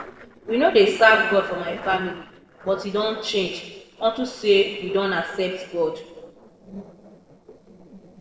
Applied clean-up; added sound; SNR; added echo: neural separator model SepFormer DNS4.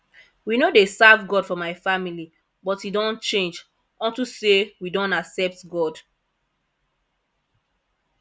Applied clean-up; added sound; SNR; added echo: none; none; none; none.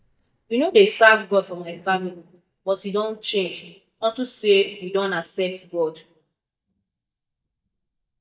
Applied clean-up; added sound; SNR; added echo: neural mask model DeepFilterNet 3.